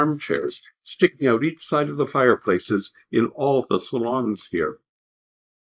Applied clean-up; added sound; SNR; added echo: neural mask model Resemble Enhance denoiser.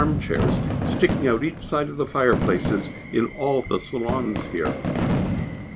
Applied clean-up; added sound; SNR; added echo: none; Fireworks; 2 dB; none.